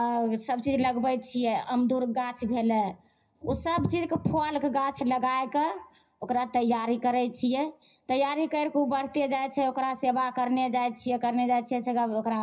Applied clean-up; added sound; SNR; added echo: none; none; none; reverberation time 0.4 s.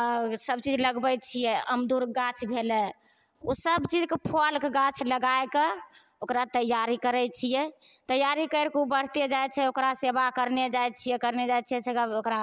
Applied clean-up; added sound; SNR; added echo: none; none; none; none.